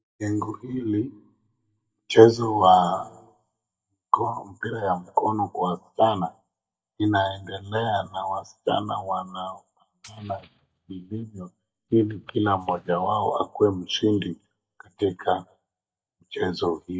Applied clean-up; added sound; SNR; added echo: neural mask model DeepFilterNet 3.